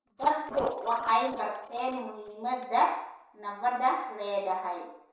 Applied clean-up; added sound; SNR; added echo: neural separator model SepFormer DNS4.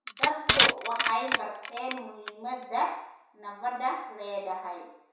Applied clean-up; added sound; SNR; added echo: none; Crushing; -3 dB; reverberation time 0.7 s.